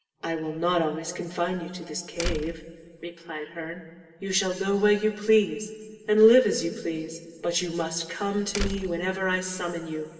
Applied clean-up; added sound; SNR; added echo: none; Slam; 7 dB; reverberation time 2.2 s.